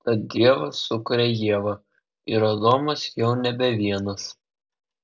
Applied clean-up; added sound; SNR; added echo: none; none; none; none.